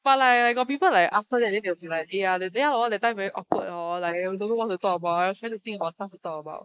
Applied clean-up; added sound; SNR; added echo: neural mask model Resemble Enhance denoiser.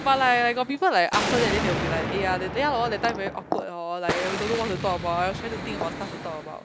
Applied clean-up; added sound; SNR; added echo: none; Explosion; 5 dB; none.